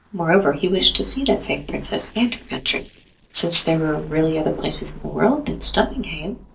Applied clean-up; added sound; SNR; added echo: neural separator model SepFormer DNS4.